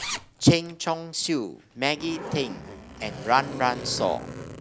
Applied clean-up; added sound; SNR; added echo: none; Zipper (clothing); 11 dB; none.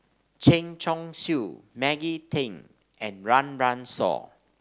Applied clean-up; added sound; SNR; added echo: none; none; none; none.